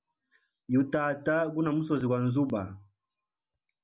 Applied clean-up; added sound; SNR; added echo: none; none; none; none.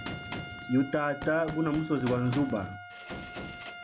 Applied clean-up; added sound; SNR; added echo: none; Gunshot, gunfire + Trumpet; 9 dB; none.